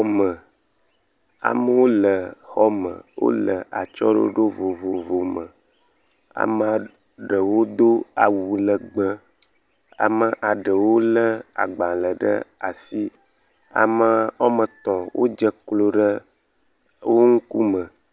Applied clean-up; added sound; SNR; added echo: none; none; none; none.